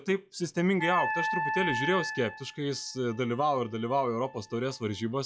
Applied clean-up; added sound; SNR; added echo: classical method log-MMSE.